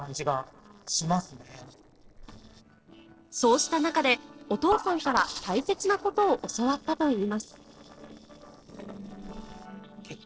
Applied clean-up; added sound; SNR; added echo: neural separator model SepFormer DNS4.